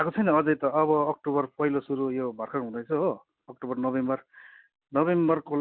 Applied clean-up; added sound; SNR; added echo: none; none; none; none.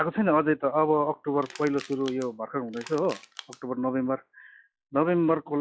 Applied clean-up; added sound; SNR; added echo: classical method log-MMSE.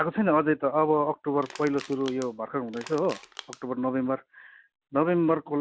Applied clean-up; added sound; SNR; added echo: none; Crushing; 19 dB; none.